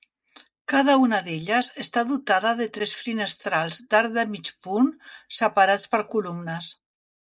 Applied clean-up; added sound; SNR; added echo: neural mask model Resemble Enhance denoiser.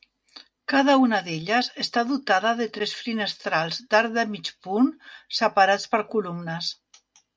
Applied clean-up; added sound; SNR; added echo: none; none; none; none.